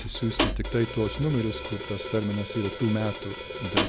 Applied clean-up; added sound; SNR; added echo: none; Hi-hat; 4 dB; none.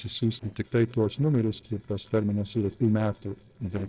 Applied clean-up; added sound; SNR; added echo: neural separator model SepFormer DNS4.